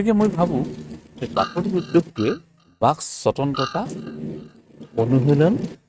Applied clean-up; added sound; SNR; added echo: neural mask model RNNoise.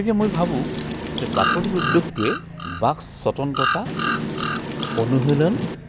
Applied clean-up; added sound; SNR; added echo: none; Wind + Bird vocalization, bird call, bird song; 2 dB; none.